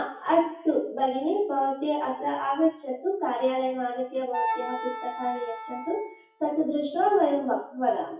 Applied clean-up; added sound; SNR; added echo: classical method WPE with log-MMSE.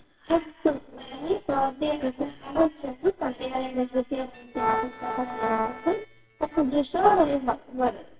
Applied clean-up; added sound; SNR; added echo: neural separator model SepFormer WHAMR!.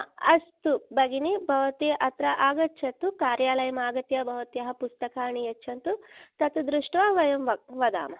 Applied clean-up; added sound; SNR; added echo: none; none; none; none.